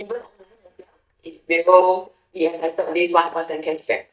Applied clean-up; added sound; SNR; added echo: neural mask model DeepFilterNet 3.